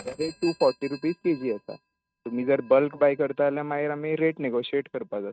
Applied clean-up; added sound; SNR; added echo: neural mask model RNNoise.